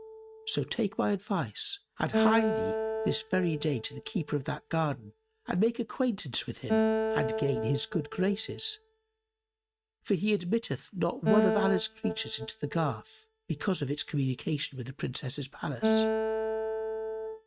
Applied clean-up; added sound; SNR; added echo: neural mask model RNNoise.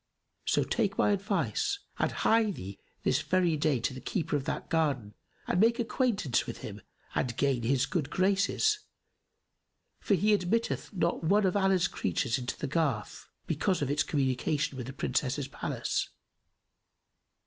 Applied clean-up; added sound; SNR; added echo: none; none; none; none.